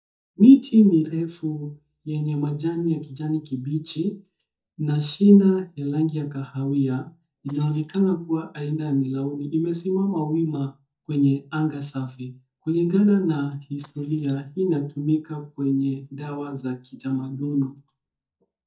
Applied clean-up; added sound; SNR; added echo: neural mask model DeepFilterNet 3.